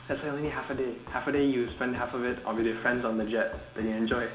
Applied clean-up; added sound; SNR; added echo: none; Run; 16 dB; reverberation time 0.4 s.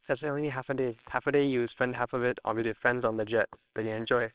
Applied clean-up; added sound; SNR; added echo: neural separator model SepFormer WHAMR!.